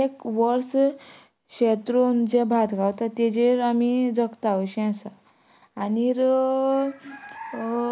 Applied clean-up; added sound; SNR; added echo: none; none; none; none.